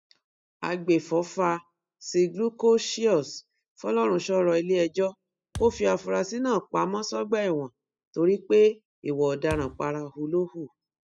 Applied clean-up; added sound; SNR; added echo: classical method spectral subtraction.